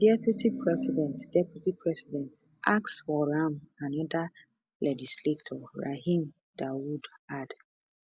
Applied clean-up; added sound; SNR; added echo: none; none; none; none.